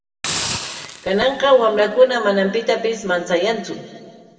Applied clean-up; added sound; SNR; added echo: none; Hiss; 11 dB; reverberation time 1.6 s.